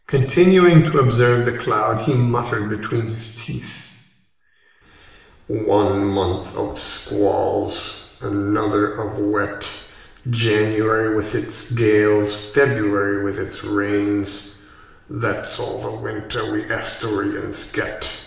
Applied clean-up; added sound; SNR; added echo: none; none; none; reverberation time 0.9 s.